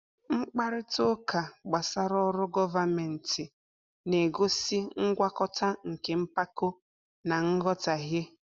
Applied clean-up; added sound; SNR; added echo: none; none; none; none.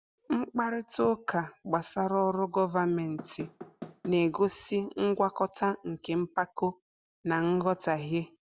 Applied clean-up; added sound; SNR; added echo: none; Knock / Wood; 15 dB; none.